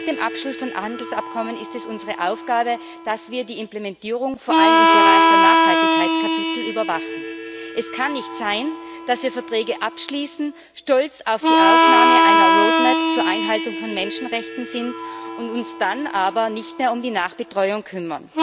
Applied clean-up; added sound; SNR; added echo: none; Harmonica; -4 dB; none.